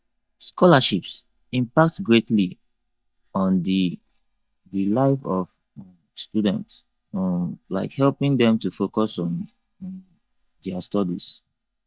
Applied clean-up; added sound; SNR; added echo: neural mask model DeepFilterNet 3.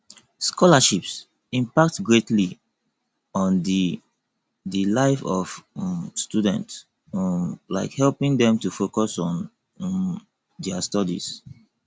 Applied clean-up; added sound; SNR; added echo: none; none; none; none.